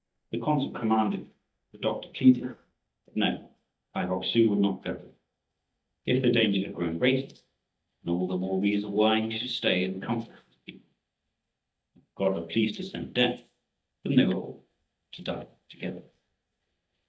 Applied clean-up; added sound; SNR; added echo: neural mask model DeepFilterNet 3.